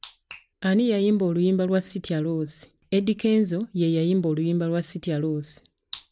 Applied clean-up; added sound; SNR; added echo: none; none; none; none.